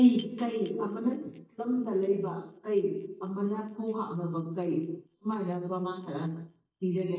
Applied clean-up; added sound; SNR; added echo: neural mask model DeepFilterNet 3.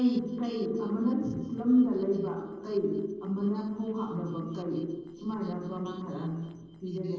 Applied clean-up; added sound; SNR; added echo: neural separator model SepFormer DNS4.